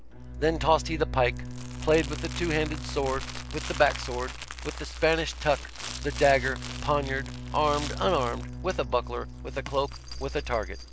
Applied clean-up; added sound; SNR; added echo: none; Crumpling, crinkling + Bowed string instrument; 11 dB; none.